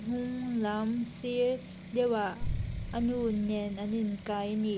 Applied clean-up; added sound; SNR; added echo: none; Boom; 10 dB; none.